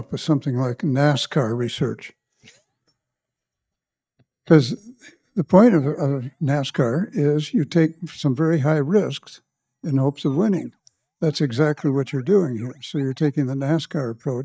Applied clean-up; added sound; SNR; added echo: neural mask model DeepFilterNet 3.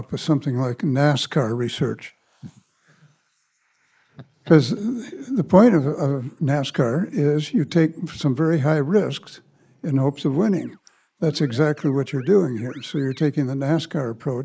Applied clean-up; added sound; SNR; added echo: neural mask model Resemble Enhance denoiser.